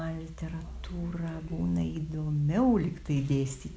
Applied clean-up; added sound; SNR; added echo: none; none; none; none.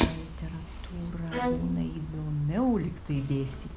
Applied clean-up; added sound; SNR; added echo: none; Bowed string instrument + Fire; 4 dB; none.